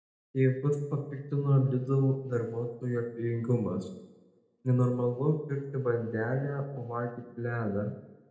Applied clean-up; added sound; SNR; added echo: none; none; none; reverberation time 0.7 s.